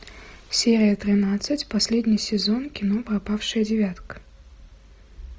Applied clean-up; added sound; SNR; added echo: none; none; none; none.